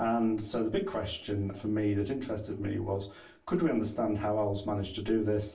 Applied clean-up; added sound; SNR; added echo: none; none; none; reverberation time 0.3 s.